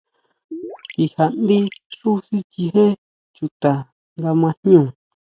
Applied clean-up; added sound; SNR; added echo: neural mask model RNNoise.